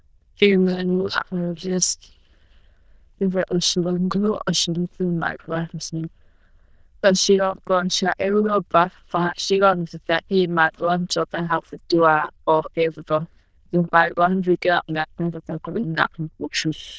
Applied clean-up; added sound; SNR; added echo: neural diffusion model UNIVERSE++.